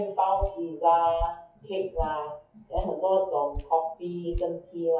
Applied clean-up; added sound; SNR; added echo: classical method WPE with log-MMSE.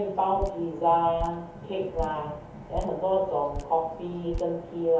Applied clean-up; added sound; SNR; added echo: none; Drip; 12 dB; reverberation time 0.7 s.